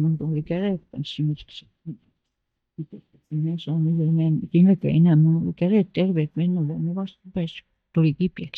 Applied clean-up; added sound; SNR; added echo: neural mask model DeepFilterNet 3.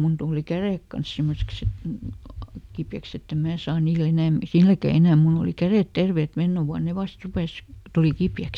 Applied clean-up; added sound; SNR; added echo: none; none; none; none.